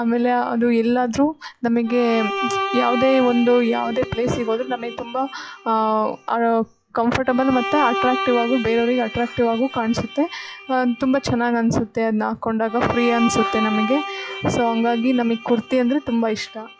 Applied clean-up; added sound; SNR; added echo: classical method log-MMSE.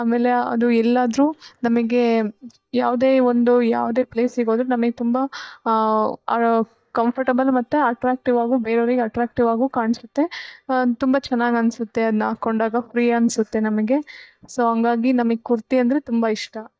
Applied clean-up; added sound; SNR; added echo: neural mask model DeepFilterNet 3.